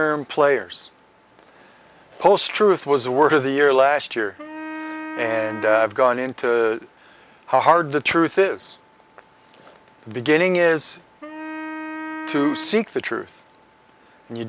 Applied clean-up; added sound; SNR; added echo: none; Wind instrument, woodwind instrument; 12 dB; none.